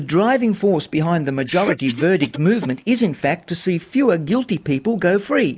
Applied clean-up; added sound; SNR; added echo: neural mask model Resemble Enhance denoiser.